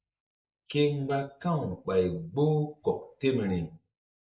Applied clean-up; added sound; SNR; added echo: neural mask model Resemble Enhance denoiser.